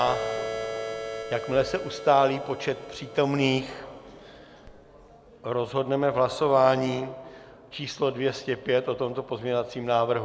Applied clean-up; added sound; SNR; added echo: none; none; none; none.